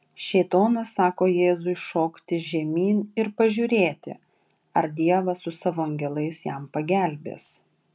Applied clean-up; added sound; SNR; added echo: none; none; none; none.